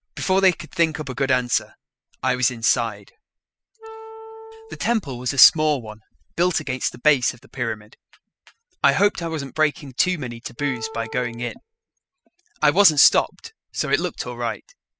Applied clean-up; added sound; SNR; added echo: classical method spectral subtraction.